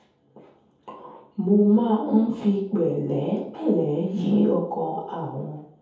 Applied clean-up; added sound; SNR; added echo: none; none; none; reverberation time 0.7 s.